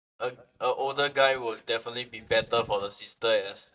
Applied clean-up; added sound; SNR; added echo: neural mask model DeepFilterNet 3.